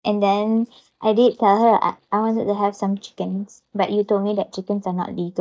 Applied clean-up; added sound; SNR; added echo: neural mask model DeepFilterNet 3.